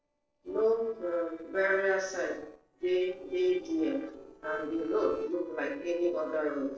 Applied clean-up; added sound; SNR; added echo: neural separator model SepFormer DNS4.